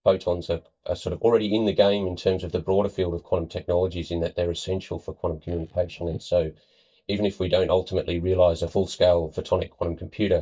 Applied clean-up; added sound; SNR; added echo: neural mask model DeepFilterNet 3.